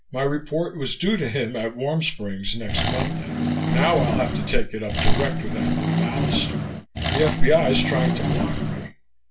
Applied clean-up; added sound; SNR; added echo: none; Accelerating, revving, vroom; 1 dB; reverberation time 0.2 s.